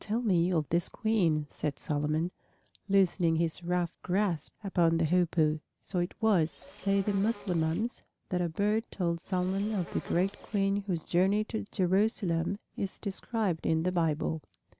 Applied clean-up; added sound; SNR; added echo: none; Insect; 19 dB; none.